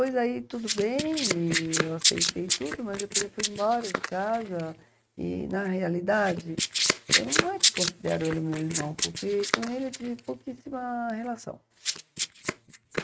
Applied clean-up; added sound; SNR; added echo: neural mask model RNNoise.